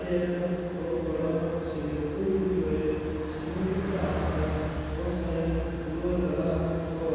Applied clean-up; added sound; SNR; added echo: none; Bus; 8 dB; reverberation time 2.1 s.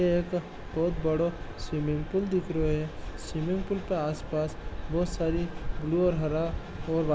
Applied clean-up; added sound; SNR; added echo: none; none; none; none.